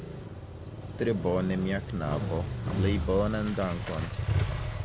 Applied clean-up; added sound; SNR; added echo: none; Motorcycle; 1 dB; none.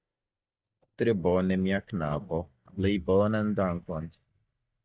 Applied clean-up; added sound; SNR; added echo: neural mask model DeepFilterNet 3.